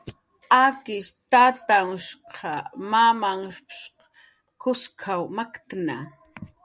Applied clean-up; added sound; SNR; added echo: none; none; none; none.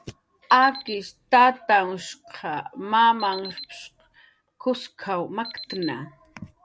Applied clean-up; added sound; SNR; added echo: none; Alarm; 16 dB; none.